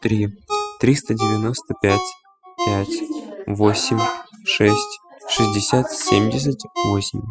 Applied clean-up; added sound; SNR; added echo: classical method spectral subtraction.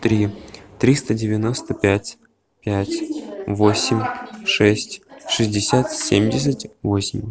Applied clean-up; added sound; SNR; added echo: none; none; none; none.